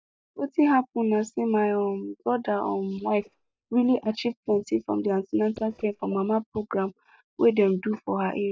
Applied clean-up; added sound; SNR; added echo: neural mask model DeepFilterNet 3.